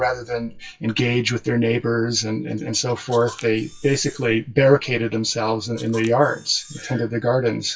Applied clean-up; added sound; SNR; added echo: classical method WPE with log-MMSE.